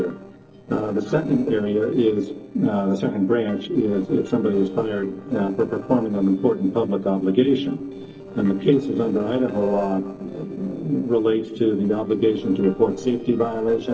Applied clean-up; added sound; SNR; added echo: neural separator model SepFormer DNS4.